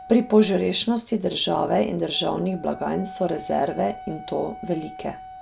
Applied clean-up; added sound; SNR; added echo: none; Wind instrument, woodwind instrument; 17 dB; none.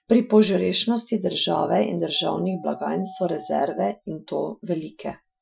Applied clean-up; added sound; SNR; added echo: classical method Wiener filter.